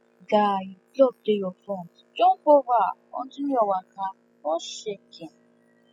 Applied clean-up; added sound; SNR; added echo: classical method spectral subtraction.